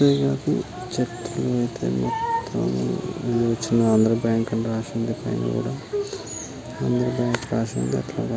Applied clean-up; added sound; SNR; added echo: none; none; none; none.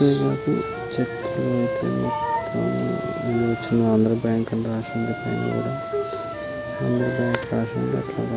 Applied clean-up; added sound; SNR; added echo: none; Wind instrument, woodwind instrument; 8 dB; none.